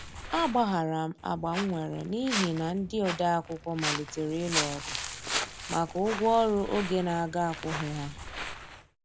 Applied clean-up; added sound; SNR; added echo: none; Walk, footsteps; 7 dB; none.